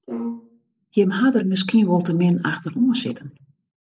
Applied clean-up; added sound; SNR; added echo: neural mask model Resemble Enhance denoiser.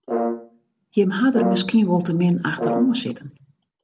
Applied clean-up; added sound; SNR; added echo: none; Brass instrument; 6 dB; none.